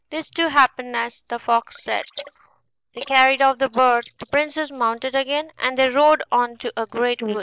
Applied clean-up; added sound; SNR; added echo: neural mask model Resemble Enhance denoiser.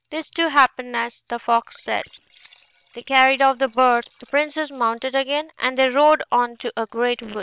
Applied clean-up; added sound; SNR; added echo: neural separator model SepFormer WHAM!.